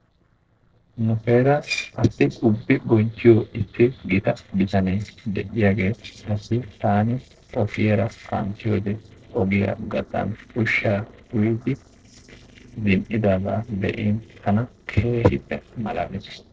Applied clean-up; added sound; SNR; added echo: neural separator model SepFormer DNS4.